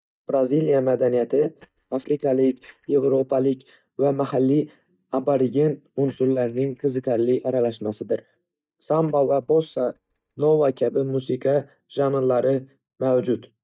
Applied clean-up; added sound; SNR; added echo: neural mask model DeepFilterNet 3.